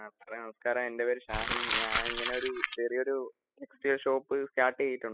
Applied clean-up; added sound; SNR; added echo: classical method spectral subtraction.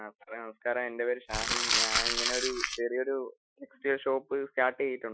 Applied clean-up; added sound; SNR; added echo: classical method Wiener filter.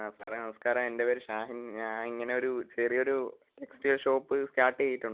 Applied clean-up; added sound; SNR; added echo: none; none; none; none.